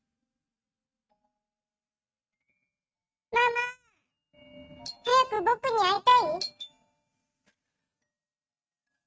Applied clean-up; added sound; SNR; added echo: neural mask model RNNoise.